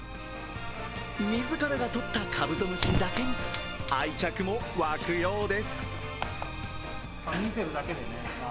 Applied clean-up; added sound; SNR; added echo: none; Fire; 4 dB; none.